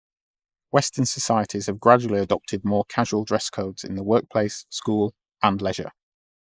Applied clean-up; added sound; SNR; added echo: neural mask model Resemble Enhance denoiser.